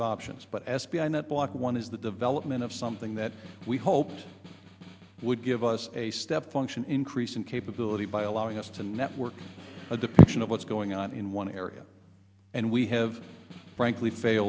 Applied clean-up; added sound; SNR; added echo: none; Bass guitar + Snare drum; 20 dB; none.